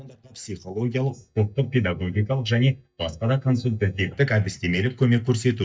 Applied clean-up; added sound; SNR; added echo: neural mask model DeepFilterNet 3.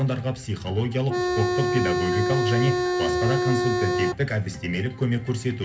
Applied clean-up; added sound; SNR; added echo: none; Organ; -2 dB; reverberation time 0.3 s.